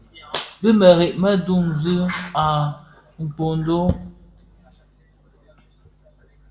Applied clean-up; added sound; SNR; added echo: none; none; none; reverberation time 0.5 s.